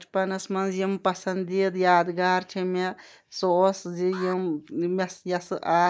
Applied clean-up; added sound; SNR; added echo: neural mask model DeepFilterNet 3.